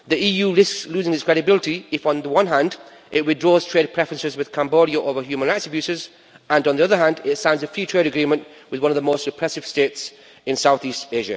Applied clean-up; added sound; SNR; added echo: none; none; none; none.